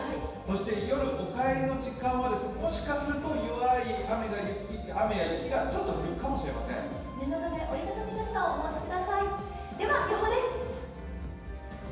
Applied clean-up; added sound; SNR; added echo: none; Bass guitar; 15 dB; reverberation time 1.2 s.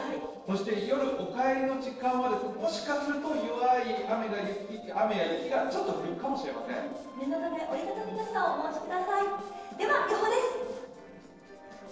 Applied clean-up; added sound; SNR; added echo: neural separator model SepFormer DNS4.